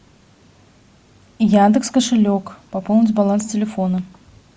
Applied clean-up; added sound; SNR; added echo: none; none; none; none.